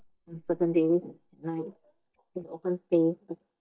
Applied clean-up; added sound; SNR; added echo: neural mask model DeepFilterNet 3.